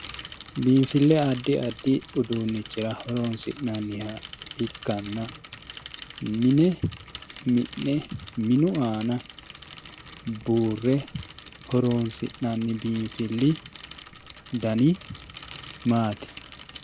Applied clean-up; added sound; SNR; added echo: none; Mechanisms / Bicycle; 15 dB; none.